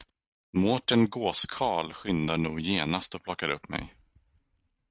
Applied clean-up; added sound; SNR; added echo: neural mask model RNNoise.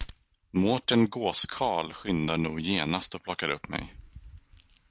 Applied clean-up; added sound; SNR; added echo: none; Crack; 19 dB; none.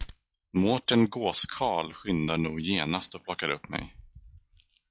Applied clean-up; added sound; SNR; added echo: classical method log-MMSE.